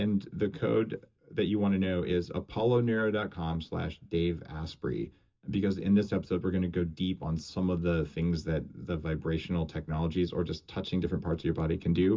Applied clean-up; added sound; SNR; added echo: none; none; none; reverberation time 0.2 s.